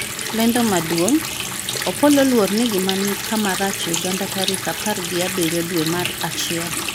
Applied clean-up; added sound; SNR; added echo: none; Water tap, faucet; 5 dB; none.